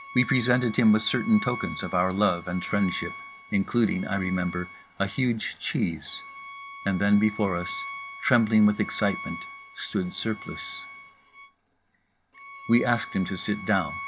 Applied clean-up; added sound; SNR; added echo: none; Bowed string instrument; 13 dB; none.